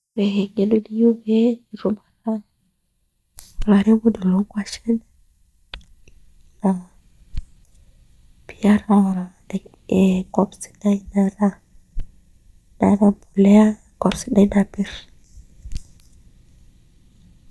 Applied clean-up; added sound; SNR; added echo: neural mask model DeepFilterNet 3.